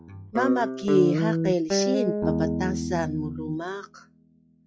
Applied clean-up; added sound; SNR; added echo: classical method log-MMSE.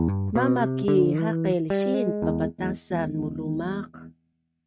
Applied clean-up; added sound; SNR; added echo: neural mask model RNNoise.